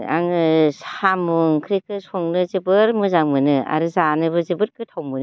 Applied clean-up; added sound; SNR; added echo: none; none; none; none.